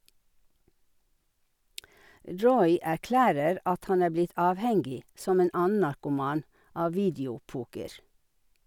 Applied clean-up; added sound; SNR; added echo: none; none; none; none.